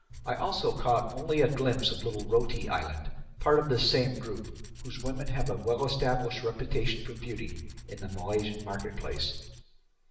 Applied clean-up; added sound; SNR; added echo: none; Tools; 14 dB; reverberation time 0.8 s.